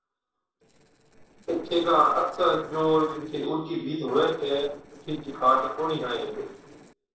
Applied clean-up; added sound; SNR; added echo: neural separator model SepFormer DNS4.